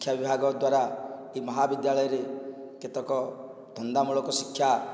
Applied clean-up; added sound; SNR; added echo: none; none; none; none.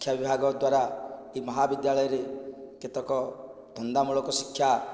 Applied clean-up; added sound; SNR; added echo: neural separator model SepFormer DNS4.